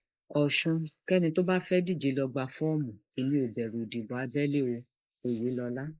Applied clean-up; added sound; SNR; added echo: neural mask model Resemble Enhance denoiser.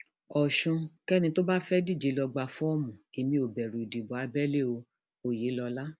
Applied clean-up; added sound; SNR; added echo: none; none; none; none.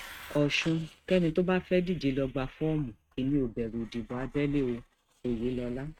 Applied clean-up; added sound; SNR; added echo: neural mask model RNNoise.